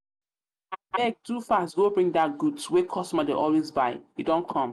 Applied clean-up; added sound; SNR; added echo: none; none; none; none.